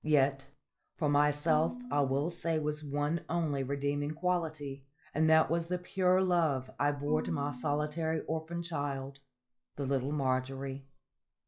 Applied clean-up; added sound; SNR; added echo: classical method log-MMSE.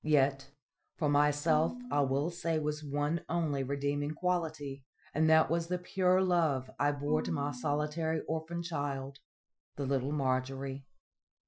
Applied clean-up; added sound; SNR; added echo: classical method Wiener filter.